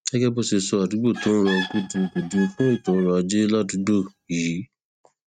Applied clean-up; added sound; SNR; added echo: neural mask model RNNoise.